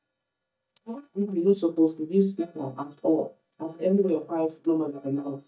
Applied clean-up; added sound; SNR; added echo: neural mask model DeepFilterNet 3.